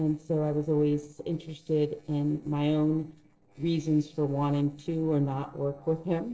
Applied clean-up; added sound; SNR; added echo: neural separator model SepFormer DNS4.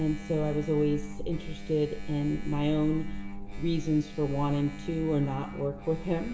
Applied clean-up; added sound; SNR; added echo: none; Engine; 14 dB; reverberation time 0.6 s.